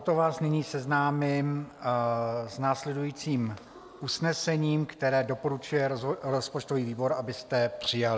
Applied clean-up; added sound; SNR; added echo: none; none; none; none.